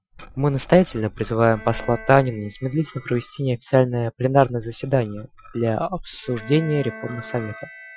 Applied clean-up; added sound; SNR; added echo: classical method Wiener filter.